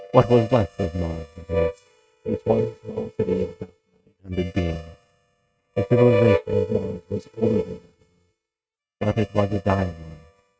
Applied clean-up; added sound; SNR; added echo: neural mask model RNNoise.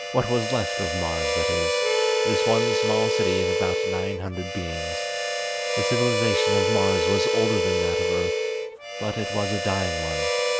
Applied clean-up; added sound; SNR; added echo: none; Harmonica; -4 dB; none.